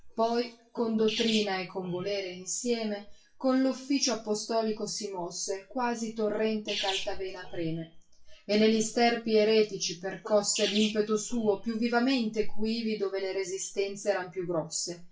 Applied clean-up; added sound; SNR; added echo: classical method WPE with log-MMSE.